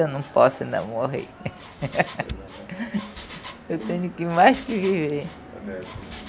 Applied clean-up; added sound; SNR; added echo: none; Fire + Engine; 18 dB; none.